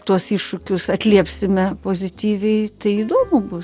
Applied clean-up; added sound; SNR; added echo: none; none; none; none.